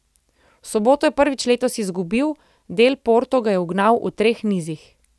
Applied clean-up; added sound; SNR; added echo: none; none; none; none.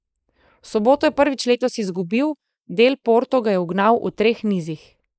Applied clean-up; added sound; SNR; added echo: neural mask model Resemble Enhance denoiser.